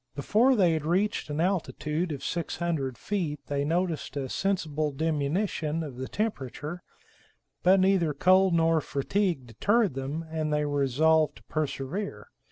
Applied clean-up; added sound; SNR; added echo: none; none; none; none.